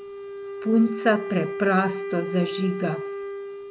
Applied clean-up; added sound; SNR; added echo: none; Wind instrument, woodwind instrument; 7 dB; none.